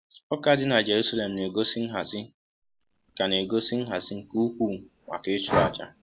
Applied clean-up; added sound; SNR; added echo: none; Breathing; 8 dB; none.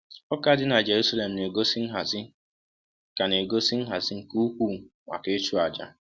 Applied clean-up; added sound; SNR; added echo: none; none; none; none.